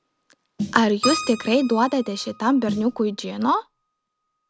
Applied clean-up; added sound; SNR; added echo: none; Keyboard (musical) + Snare drum; 10 dB; none.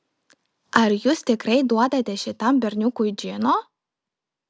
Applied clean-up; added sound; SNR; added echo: none; none; none; none.